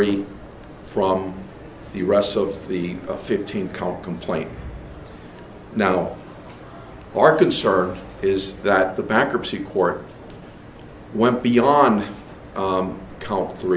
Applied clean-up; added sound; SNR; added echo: none; none; none; none.